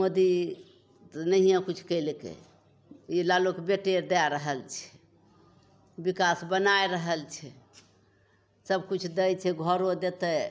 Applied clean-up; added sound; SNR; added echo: none; none; none; none.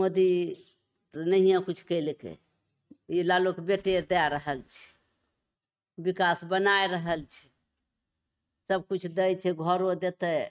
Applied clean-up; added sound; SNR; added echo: neural mask model RNNoise.